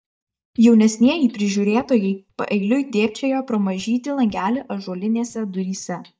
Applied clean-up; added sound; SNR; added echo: neural mask model DeepFilterNet 3.